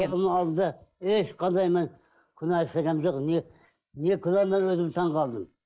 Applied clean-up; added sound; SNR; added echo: neural mask model Resemble Enhance denoiser.